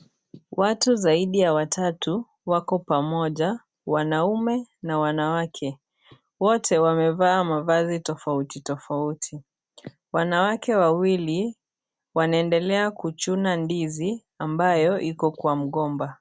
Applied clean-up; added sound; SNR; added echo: none; none; none; none.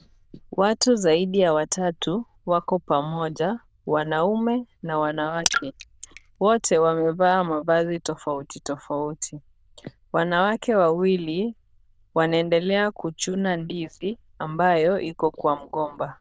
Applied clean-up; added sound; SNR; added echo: neural diffusion model UNIVERSE++.